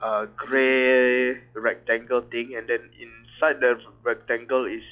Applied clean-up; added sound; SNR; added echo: classical method log-MMSE.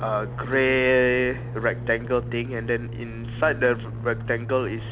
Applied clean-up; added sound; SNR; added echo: none; Fixed-wing aircraft, airplane; 8 dB; none.